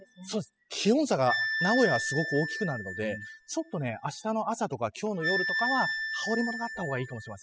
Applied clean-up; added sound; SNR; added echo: classical method spectral subtraction.